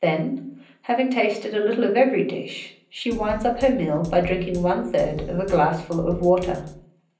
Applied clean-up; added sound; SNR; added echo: none; Drum kit; 15 dB; reverberation time 0.6 s.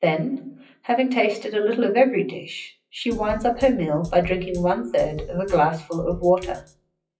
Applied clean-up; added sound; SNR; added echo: classical method WPE with log-MMSE.